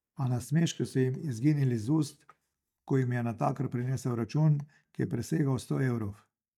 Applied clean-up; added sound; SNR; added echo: neural mask model DeepFilterNet 3.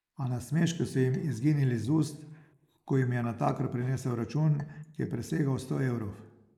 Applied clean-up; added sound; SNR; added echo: neural mask model Resemble Enhance denoiser.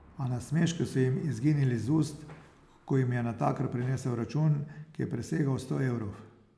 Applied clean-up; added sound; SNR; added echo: none; none; none; none.